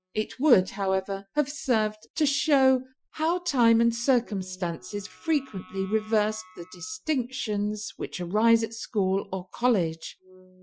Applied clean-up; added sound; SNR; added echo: classical method Wiener filter.